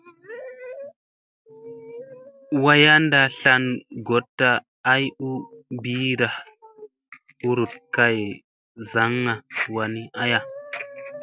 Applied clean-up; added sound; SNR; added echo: none; none; none; none.